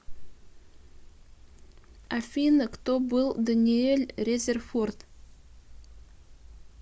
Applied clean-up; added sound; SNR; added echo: none; none; none; none.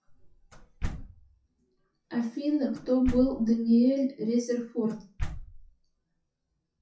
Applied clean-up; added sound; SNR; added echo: classical method WPE with log-MMSE.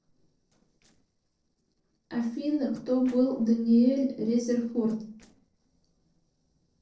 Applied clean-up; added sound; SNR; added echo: neural separator model SepFormer DNS4.